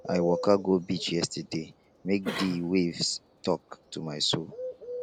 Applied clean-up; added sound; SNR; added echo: none; Bird + Cough; 10 dB; none.